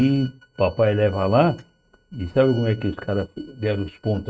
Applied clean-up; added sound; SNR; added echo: neural mask model RNNoise.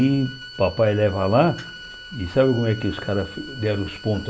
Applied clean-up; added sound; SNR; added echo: none; Bowed string instrument; 17 dB; none.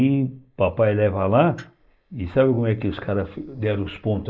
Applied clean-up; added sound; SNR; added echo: neural mask model Resemble Enhance denoiser.